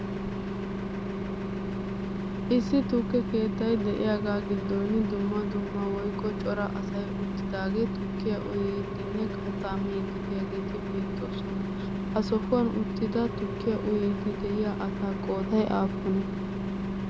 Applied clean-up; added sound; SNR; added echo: none; Engine; 1 dB; none.